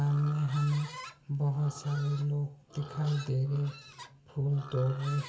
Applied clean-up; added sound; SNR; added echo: none; Livestock, farm animals, working animals; 16 dB; reverberation time 1.9 s.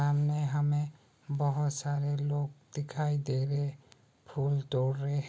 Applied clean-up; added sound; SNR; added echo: none; none; none; none.